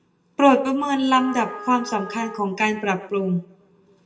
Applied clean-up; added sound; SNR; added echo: none; Trumpet; 15 dB; reverberation time 0.6 s.